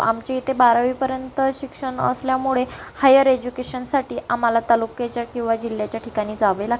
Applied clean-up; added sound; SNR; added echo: none; none; none; none.